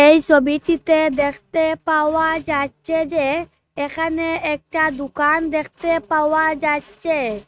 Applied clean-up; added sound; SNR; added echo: neural mask model RNNoise.